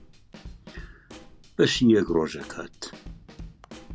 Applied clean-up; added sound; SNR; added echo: none; Snare drum / Drum kit; 16 dB; none.